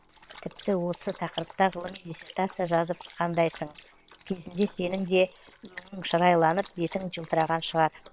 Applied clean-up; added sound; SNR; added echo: neural separator model SepFormer WHAM!.